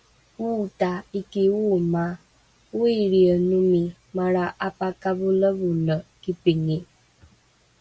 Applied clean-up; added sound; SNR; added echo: none; none; none; none.